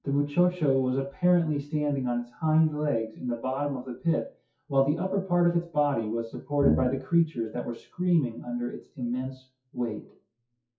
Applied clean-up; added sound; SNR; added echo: classical method WPE with log-MMSE.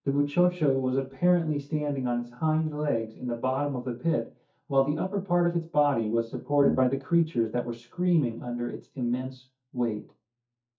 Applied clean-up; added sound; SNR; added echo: neural mask model DeepFilterNet 3.